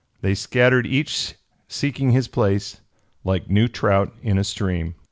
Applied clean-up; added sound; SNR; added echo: none; none; none; none.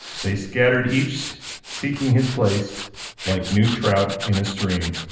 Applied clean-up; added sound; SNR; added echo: none; Tools; 11 dB; reverberation time 0.8 s.